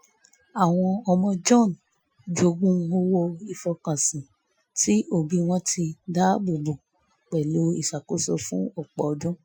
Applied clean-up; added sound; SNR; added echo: classical method Wiener filter.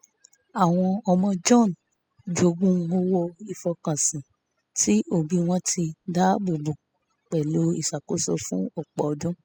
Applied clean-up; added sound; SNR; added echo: classical method spectral subtraction.